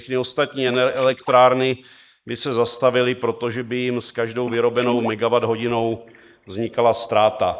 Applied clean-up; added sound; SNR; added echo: neural mask model Resemble Enhance denoiser.